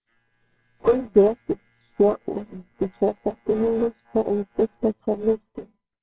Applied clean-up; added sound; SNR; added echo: neural separator model SepFormer WHAMR!.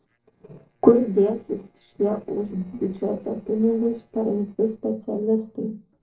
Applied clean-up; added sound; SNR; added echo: neural separator model SepFormer DNS4.